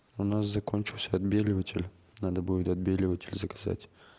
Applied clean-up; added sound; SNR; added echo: none; none; none; none.